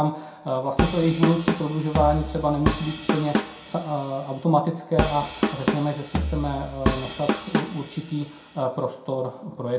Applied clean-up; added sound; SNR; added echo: none; Drum kit; 2 dB; reverberation time 0.5 s.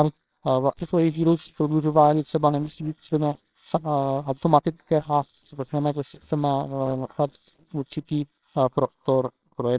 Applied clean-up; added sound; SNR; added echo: neural separator model SepFormer WHAMR!.